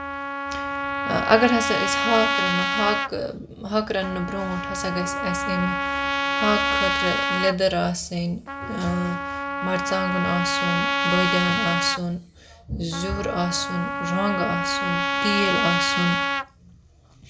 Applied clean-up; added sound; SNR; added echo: none; Trumpet; 0 dB; reverberation time 0.4 s.